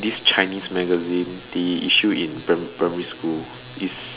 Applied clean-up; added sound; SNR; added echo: none; none; none; none.